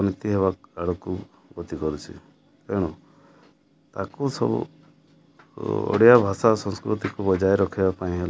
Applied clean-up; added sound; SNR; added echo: none; none; none; none.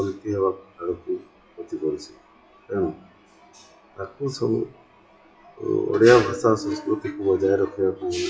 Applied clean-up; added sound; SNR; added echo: classical method WPE with log-MMSE.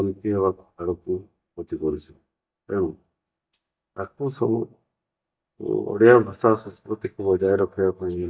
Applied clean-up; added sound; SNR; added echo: neural mask model DeepFilterNet 3.